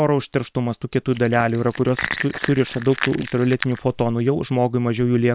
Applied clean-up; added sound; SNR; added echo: neural separator model SepFormer WHAM!.